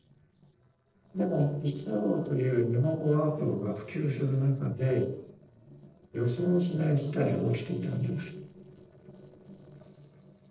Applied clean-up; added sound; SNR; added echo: neural separator model SepFormer DNS4.